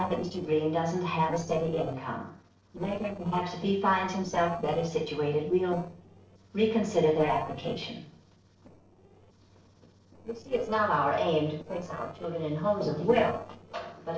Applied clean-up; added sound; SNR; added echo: neural separator model SepFormer DNS4.